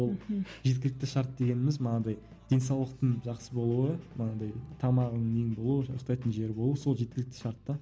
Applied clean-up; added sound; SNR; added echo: none; none; none; none.